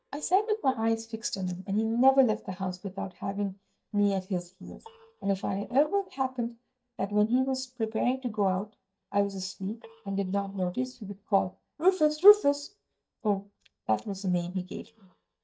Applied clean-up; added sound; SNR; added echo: neural mask model DeepFilterNet 3.